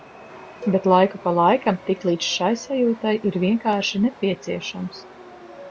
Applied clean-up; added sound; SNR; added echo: none; Cowbell + Chatter / Subway, metro, underground; 20 dB; none.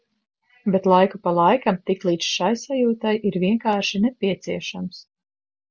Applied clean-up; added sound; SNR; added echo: none; none; none; none.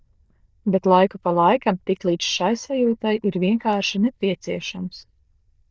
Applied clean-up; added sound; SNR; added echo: neural diffusion model UNIVERSE++.